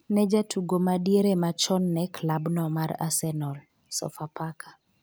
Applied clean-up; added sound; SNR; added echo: none; none; none; none.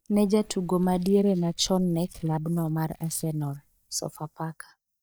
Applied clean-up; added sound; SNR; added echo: neural mask model DeepFilterNet 3.